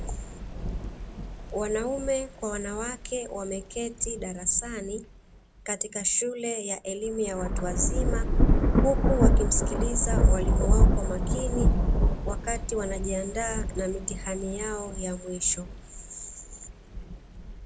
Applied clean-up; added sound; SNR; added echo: none; Thunder / Rain; -5 dB; none.